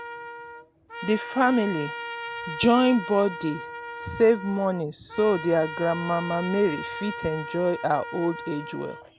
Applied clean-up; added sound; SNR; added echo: none; Trumpet; 11 dB; none.